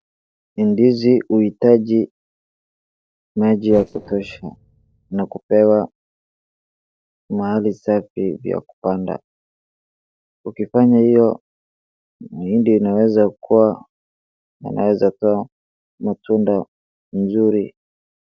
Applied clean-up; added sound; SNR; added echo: neural separator model SepFormer DNS4.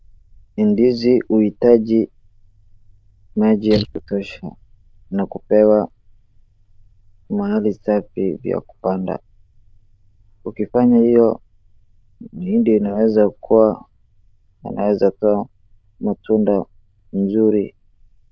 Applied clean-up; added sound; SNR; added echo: neural diffusion model UNIVERSE++.